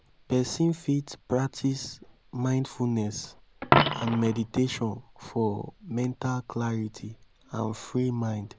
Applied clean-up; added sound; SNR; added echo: none; Coin (dropping); 5 dB; none.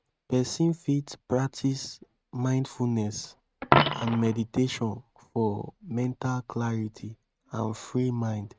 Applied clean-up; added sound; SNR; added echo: neural mask model RNNoise.